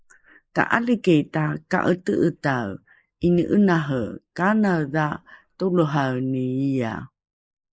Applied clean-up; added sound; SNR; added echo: neural mask model Resemble Enhance denoiser.